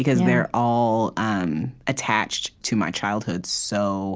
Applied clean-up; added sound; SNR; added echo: none; none; none; none.